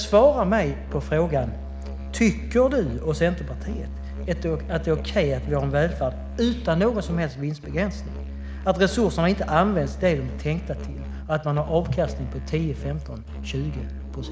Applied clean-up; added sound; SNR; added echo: none; Musical instrument; 8 dB; none.